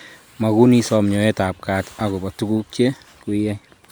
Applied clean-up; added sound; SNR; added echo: none; none; none; none.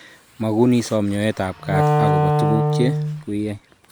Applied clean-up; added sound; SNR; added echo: none; Wind instrument, woodwind instrument; -3 dB; none.